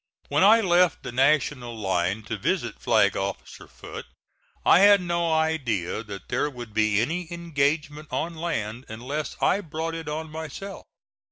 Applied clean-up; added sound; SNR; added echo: none; none; none; none.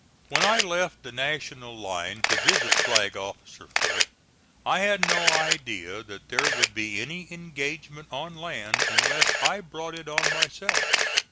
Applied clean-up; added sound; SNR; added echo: none; Camera; -4 dB; none.